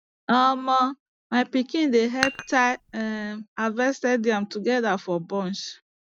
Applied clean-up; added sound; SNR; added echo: none; Dishes, pots, and pans; 9 dB; none.